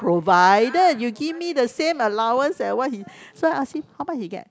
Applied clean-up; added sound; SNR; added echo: none; none; none; none.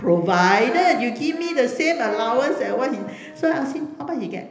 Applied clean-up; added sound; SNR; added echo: none; Brass instrument; 16 dB; reverberation time 0.8 s.